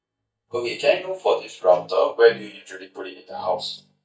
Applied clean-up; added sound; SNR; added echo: neural mask model DeepFilterNet 3.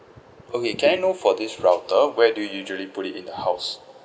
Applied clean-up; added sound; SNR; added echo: none; none; none; none.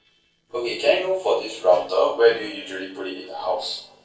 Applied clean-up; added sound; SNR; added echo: neural separator model SepFormer DNS4.